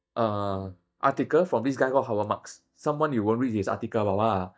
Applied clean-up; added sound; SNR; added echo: neural mask model DeepFilterNet 3.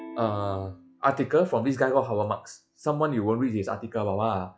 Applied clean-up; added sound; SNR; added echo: classical method log-MMSE.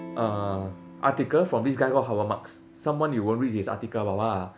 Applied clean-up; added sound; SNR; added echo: none; Electric guitar / Strum; 19 dB; none.